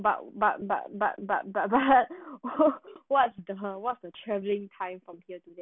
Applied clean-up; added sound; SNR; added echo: none; none; none; none.